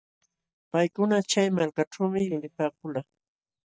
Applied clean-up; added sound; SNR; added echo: neural mask model DeepFilterNet 3.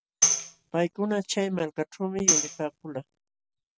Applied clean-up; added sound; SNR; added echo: none; Tambourine; -2 dB; none.